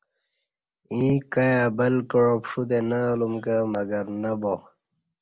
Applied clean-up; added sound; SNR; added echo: none; none; none; none.